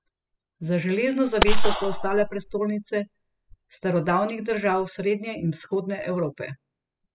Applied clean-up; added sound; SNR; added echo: classical method spectral subtraction.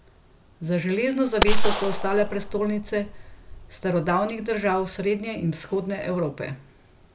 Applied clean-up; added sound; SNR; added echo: none; Gunshot, gunfire; -2 dB; none.